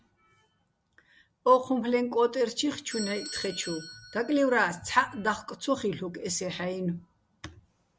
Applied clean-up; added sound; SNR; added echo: none; Bell / Doorbell; 18 dB; none.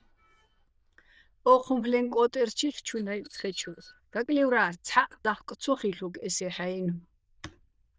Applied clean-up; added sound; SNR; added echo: neural diffusion model UNIVERSE++.